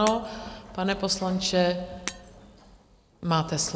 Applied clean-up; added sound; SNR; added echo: none; Shatter; 16 dB; none.